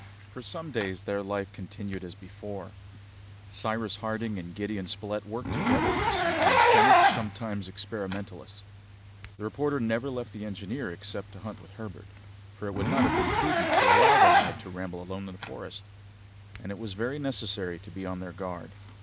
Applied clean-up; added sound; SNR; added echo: none; Zipper (clothing); -5 dB; none.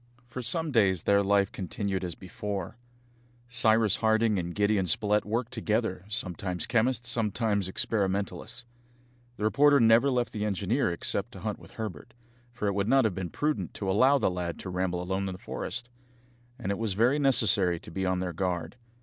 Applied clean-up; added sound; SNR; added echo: none; none; none; none.